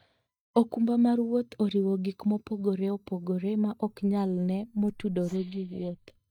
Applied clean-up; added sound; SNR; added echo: neural mask model DeepFilterNet 3.